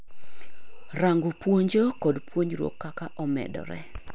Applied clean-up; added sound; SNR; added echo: none; none; none; none.